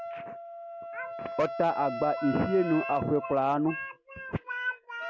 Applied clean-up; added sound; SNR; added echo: none; Wind instrument, woodwind instrument; 9 dB; none.